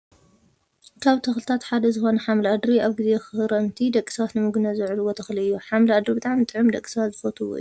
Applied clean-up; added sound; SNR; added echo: none; none; none; none.